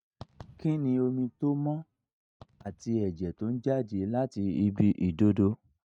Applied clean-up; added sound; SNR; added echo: neural mask model RNNoise.